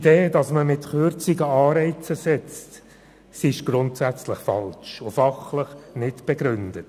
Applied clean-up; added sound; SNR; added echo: none; none; none; none.